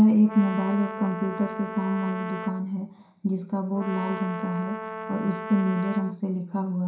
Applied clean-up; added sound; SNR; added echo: none; Brass instrument; 10 dB; reverberation time 0.5 s.